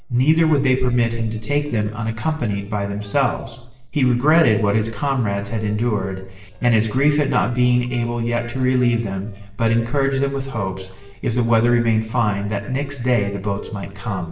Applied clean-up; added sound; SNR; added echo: neural separator model SepFormer DNS4.